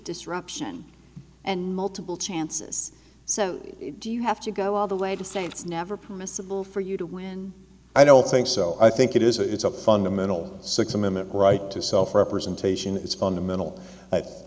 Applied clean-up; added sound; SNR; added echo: none; none; none; none.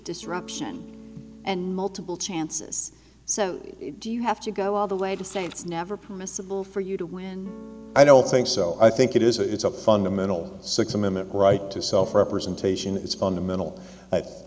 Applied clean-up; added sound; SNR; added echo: none; Electric guitar / Strum; 19 dB; none.